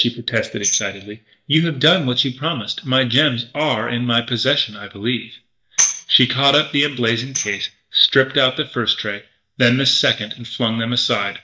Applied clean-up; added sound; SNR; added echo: neural mask model DeepFilterNet 3.